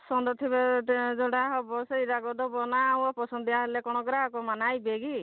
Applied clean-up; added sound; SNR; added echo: none; none; none; none.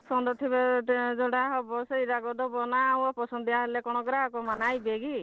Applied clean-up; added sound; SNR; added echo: neural separator model SepFormer DNS4.